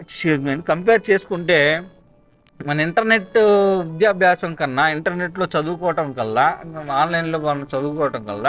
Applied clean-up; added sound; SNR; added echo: neural separator model SepFormer DNS4.